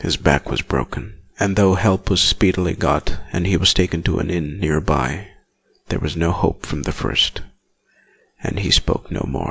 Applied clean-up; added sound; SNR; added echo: none; none; none; none.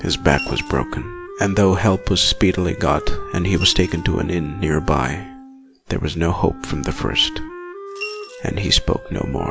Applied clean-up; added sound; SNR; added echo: none; Coin (dropping) / Glass + Wind instrument, woodwind instrument; 14 dB; none.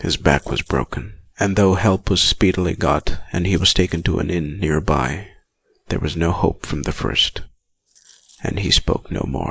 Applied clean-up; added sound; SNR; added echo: neural mask model Resemble Enhance denoiser.